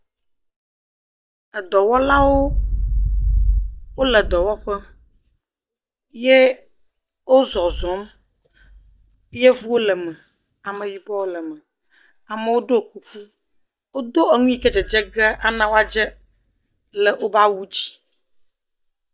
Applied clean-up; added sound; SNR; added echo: neural mask model DeepFilterNet 3.